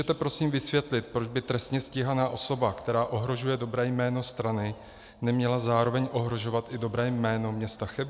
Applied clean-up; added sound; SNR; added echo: none; none; none; none.